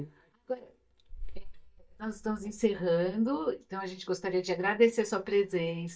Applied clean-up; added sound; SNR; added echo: neural mask model DeepFilterNet 3.